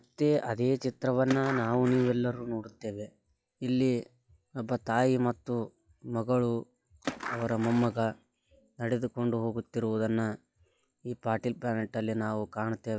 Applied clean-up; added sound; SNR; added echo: classical method log-MMSE.